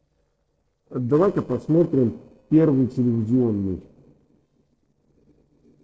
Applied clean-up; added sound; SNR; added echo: neural separator model SepFormer DNS4.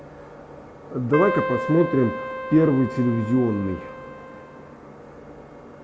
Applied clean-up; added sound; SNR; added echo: none; Keyboard (musical); 7 dB; none.